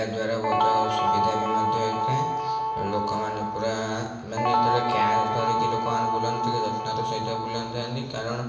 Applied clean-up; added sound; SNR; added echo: none; Guitar; -4 dB; reverberation time 1.1 s.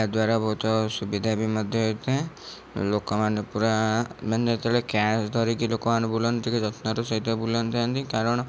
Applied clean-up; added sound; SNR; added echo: none; none; none; none.